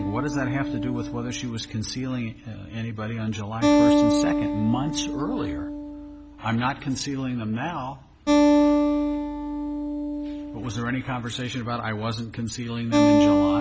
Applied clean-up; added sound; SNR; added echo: none; Acoustic guitar; -5 dB; none.